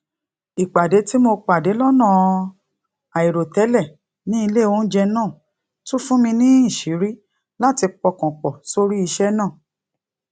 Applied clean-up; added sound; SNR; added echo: none; none; none; none.